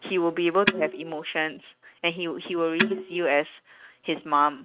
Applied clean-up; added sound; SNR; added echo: neural mask model RNNoise.